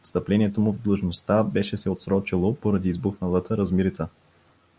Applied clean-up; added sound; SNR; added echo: none; none; none; none.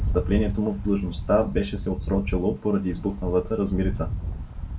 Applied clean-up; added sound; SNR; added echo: none; Rattle; 4 dB; reverberation time 0.2 s.